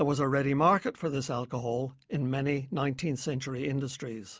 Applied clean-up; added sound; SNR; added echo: none; none; none; none.